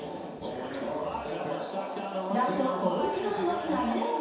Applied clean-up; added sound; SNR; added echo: none; Growling; 14 dB; reverberation time 0.7 s.